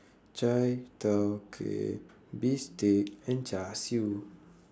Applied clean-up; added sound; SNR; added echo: none; none; none; none.